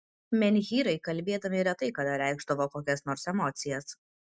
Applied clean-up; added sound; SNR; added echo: none; none; none; none.